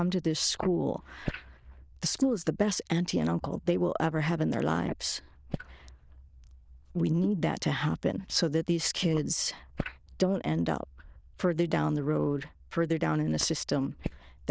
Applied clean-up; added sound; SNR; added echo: neural diffusion model UNIVERSE++.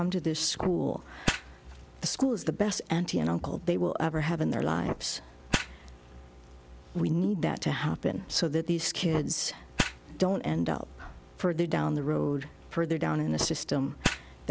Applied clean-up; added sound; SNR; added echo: none; Fire; 10 dB; none.